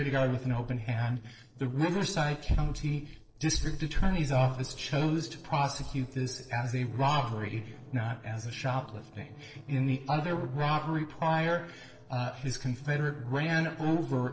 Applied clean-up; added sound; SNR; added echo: neural separator model SepFormer DNS4.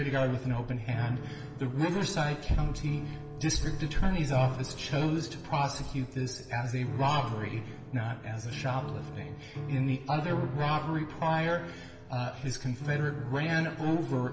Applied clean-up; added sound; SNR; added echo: none; Piano; 10 dB; reverberation time 1.1 s.